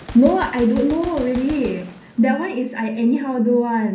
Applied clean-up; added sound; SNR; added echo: none; Gunshot, gunfire; 18 dB; reverberation time 0.6 s.